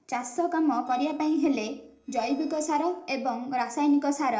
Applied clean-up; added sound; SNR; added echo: neural separator model SepFormer DNS4.